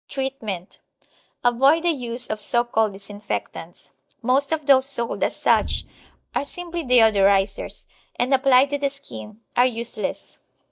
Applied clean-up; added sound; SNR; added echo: neural mask model DeepFilterNet 3.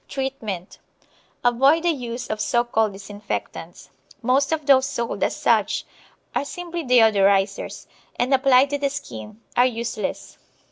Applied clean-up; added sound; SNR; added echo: none; none; none; none.